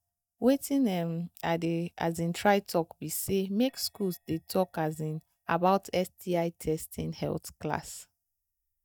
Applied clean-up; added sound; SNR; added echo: neural mask model DeepFilterNet 3.